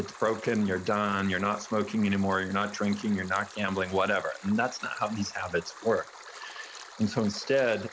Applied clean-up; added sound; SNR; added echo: none; Stream; 17 dB; none.